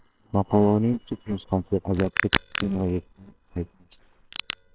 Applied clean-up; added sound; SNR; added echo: neural separator model SepFormer WHAMR!.